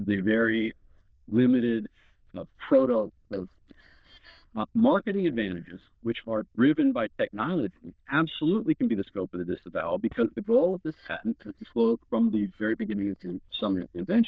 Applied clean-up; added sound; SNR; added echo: neural diffusion model UNIVERSE++.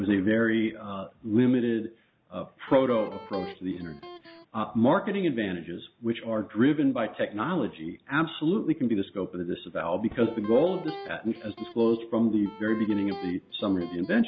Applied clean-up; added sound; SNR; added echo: none; Electric guitar; 16 dB; none.